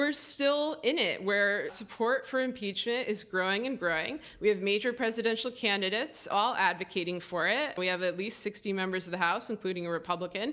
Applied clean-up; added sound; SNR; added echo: none; none; none; none.